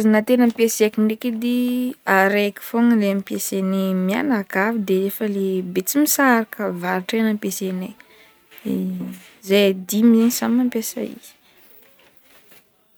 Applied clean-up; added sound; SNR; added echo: none; none; none; none.